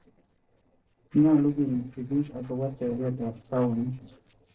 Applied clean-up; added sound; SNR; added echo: neural separator model SepFormer DNS4.